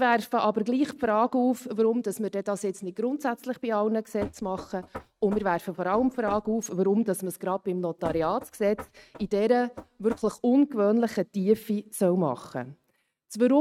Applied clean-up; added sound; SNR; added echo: neural mask model RNNoise.